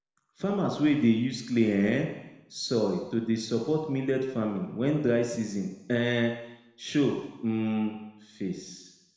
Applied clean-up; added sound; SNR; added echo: none; none; none; reverberation time 1.0 s.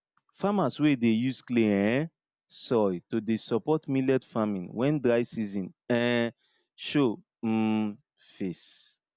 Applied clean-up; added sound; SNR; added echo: none; none; none; none.